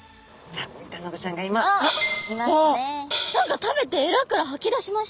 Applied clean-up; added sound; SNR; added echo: none; Hi-hat; 7 dB; none.